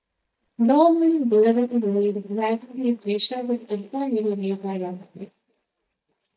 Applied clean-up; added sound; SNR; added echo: neural mask model DeepFilterNet 3.